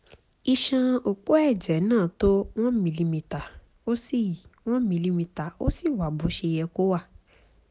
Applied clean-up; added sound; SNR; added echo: none; none; none; none.